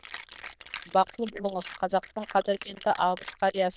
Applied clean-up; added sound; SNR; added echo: neural diffusion model UNIVERSE++.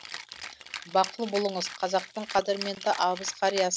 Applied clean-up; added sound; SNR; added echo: none; Rattle (instrument); 12 dB; none.